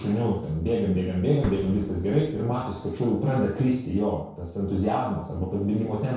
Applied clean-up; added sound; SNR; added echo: neural separator model SepFormer DNS4.